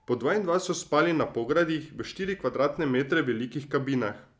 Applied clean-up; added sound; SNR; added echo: none; none; none; none.